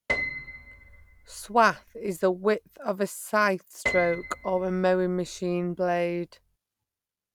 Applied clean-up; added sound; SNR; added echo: none; Piano; 9 dB; none.